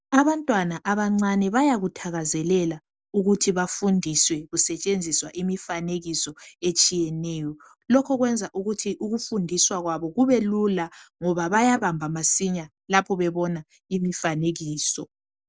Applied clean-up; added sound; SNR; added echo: none; none; none; none.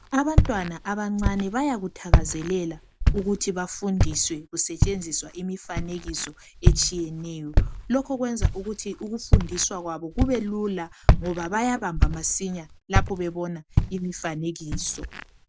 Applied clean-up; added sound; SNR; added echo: none; Walk, footsteps; -3 dB; none.